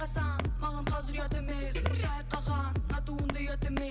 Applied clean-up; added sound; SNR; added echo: none; Walk, footsteps; 9 dB; none.